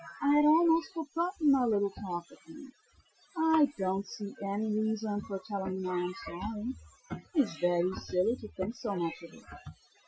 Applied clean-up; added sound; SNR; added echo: classical method Wiener filter.